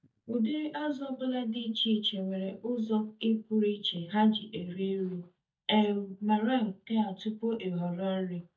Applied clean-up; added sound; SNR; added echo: neural mask model DeepFilterNet 3.